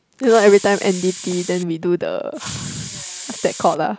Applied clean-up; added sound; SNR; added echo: none; Hiss; 13 dB; none.